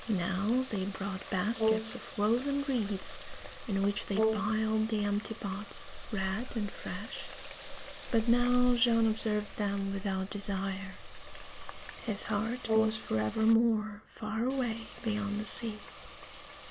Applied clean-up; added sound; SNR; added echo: none; Water tap, faucet + Brass instrument; 6 dB; none.